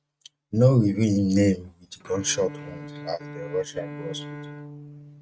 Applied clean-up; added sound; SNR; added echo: neural mask model RNNoise.